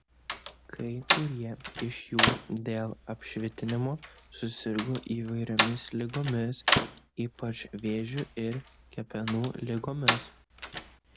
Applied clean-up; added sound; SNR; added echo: none; Slam; -4 dB; none.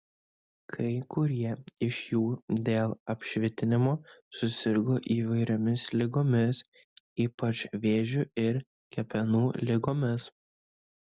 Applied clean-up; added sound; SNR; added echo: none; none; none; none.